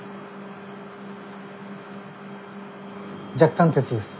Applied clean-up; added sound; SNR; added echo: none; none; none; none.